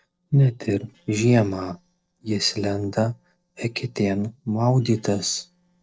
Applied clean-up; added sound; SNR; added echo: neural separator model SepFormer DNS4.